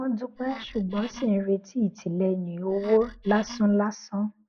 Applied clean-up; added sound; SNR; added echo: neural mask model Resemble Enhance denoiser.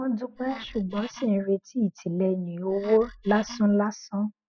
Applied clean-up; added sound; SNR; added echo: classical method spectral subtraction.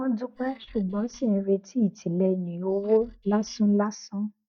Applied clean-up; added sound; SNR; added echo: neural mask model DeepFilterNet 3.